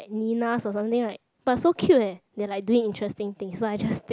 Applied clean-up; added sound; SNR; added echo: none; none; none; none.